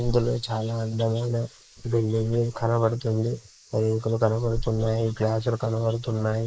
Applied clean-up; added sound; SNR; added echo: neural mask model Resemble Enhance denoiser.